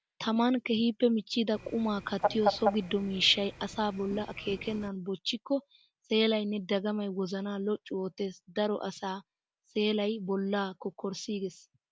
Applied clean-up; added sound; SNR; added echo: none; Fowl; 5 dB; none.